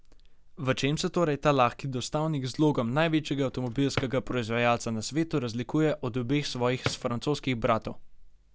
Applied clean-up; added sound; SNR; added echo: none; Drawer open or close; 12 dB; none.